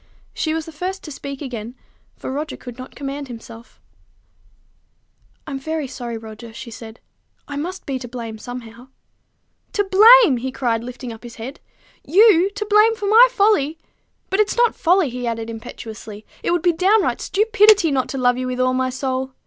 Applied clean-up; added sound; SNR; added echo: none; Clapping; 10 dB; none.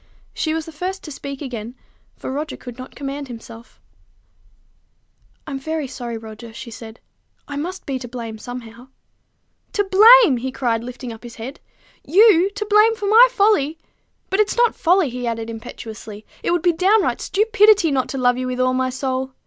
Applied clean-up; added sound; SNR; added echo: none; none; none; none.